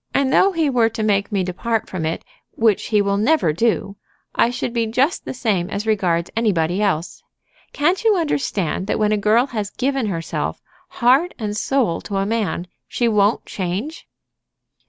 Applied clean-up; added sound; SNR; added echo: none; none; none; none.